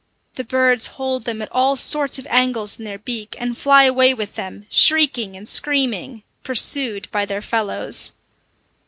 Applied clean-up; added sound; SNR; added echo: none; none; none; none.